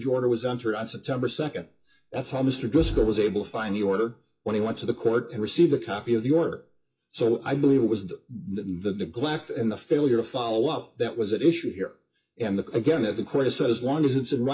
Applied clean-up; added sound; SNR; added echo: classical method WPE with log-MMSE.